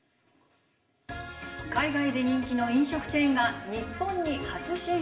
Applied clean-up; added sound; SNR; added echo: none; none; none; reverberation time 0.8 s.